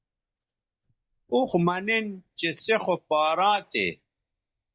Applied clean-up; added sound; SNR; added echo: neural mask model DeepFilterNet 3.